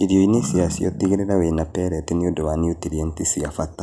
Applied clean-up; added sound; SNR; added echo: none; none; none; none.